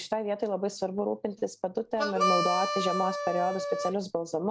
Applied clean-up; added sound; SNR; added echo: none; Harmonica; 0 dB; none.